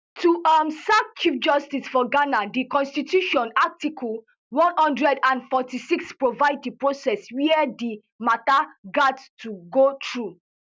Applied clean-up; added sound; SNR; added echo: none; none; none; none.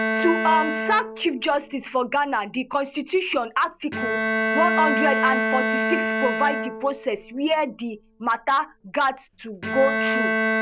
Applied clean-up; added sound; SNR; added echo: none; Bowed string instrument; 2 dB; none.